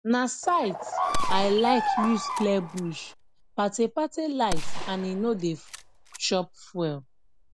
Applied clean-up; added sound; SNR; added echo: none; Gunshot, gunfire + Bird vocalization, bird call, bird song; 2 dB; none.